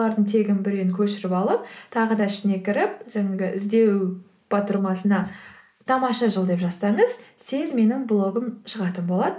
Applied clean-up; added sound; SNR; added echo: neural mask model Resemble Enhance denoiser.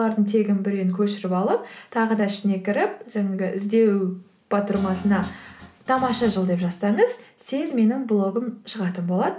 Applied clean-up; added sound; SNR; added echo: none; Guitar; 17 dB; none.